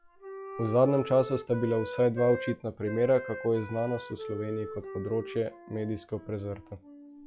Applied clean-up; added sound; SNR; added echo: classical method log-MMSE.